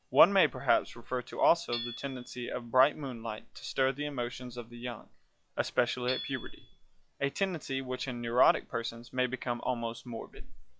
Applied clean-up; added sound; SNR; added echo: classical method log-MMSE.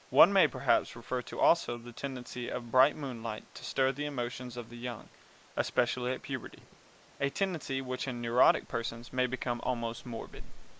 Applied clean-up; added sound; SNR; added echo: neural mask model Resemble Enhance denoiser.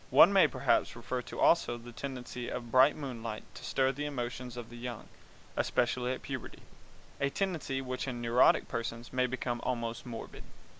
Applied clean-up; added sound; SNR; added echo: none; none; none; none.